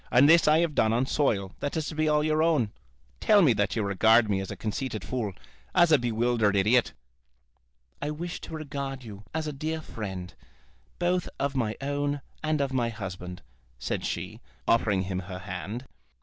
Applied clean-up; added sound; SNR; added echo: none; none; none; none.